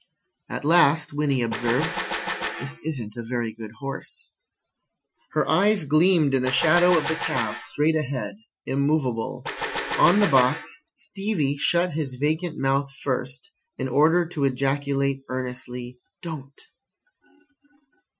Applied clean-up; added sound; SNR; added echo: classical method Wiener filter.